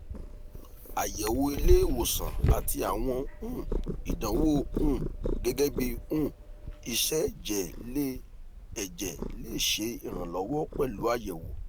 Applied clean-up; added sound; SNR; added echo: none; Purr; 1 dB; none.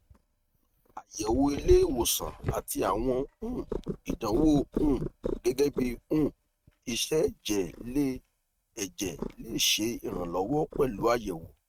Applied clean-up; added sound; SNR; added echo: neural mask model RNNoise.